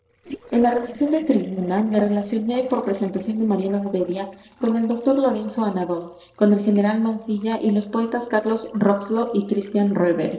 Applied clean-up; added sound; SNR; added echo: neural separator model SepFormer DNS4.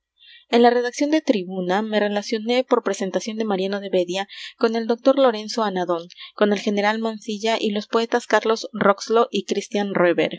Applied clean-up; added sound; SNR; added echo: none; none; none; none.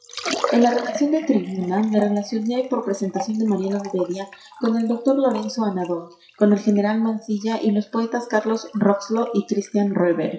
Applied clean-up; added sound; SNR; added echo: classical method WPE with log-MMSE.